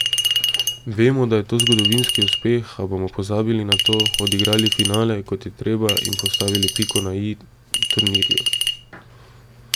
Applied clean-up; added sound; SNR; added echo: none; Chink, clink; 1 dB; none.